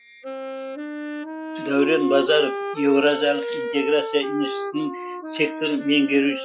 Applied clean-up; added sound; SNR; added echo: classical method Wiener filter.